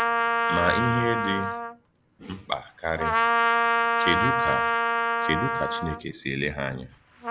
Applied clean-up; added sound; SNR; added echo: none; Trumpet; -5 dB; none.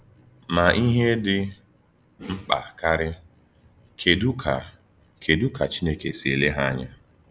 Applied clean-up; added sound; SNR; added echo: none; none; none; none.